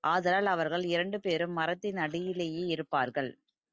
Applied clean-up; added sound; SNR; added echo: none; none; none; none.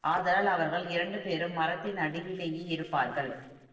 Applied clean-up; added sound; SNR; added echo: neural separator model SepFormer DNS4.